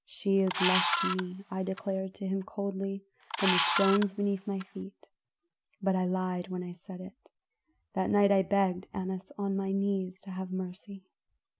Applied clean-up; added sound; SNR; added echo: none; Camera; -1 dB; none.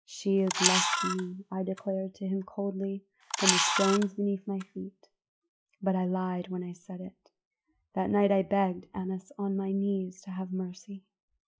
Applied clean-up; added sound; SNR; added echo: classical method log-MMSE.